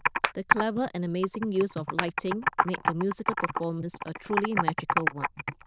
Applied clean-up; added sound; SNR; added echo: neural diffusion model UNIVERSE++.